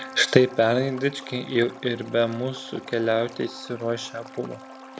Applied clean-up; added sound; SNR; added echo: none; Trumpet + Stream; 17 dB; none.